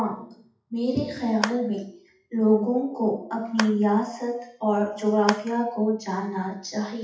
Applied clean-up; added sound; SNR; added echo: classical method WPE with log-MMSE.